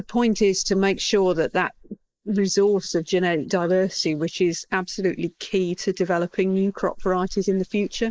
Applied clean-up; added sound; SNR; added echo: neural mask model Resemble Enhance denoiser.